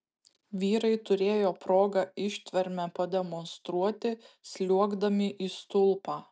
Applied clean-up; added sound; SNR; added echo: none; none; none; none.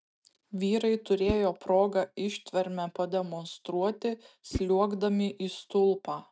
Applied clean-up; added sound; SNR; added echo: neural mask model RNNoise.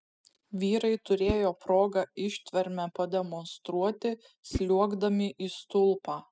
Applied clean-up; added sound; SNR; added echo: classical method spectral subtraction.